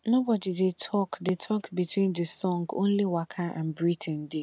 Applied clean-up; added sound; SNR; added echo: none; none; none; none.